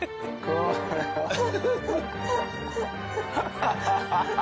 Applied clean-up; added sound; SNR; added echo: none; none; none; none.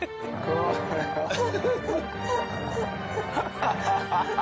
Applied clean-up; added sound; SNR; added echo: none; Growling; 10 dB; none.